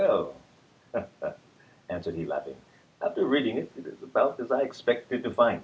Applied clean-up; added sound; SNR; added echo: none; none; none; none.